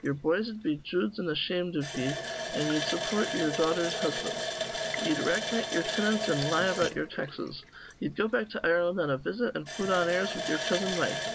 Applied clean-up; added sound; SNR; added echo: none; Water tap, faucet; 5 dB; none.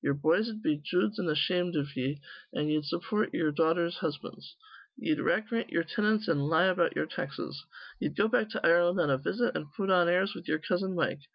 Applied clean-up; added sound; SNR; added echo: none; none; none; none.